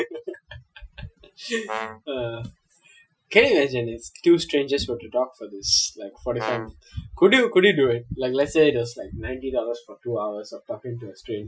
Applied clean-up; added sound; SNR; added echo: classical method Wiener filter.